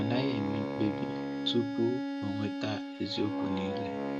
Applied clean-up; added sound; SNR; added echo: none; Bowed string instrument + Wind instrument, woodwind instrument; 0 dB; none.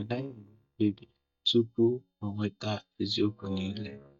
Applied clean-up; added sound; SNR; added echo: neural mask model DeepFilterNet 3.